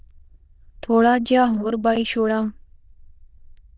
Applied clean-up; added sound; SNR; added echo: neural diffusion model UNIVERSE++.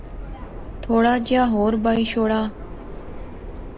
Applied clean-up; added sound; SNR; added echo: none; Subway, metro, underground; 11 dB; none.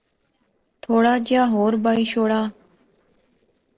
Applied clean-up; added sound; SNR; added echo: neural separator model SepFormer DNS4.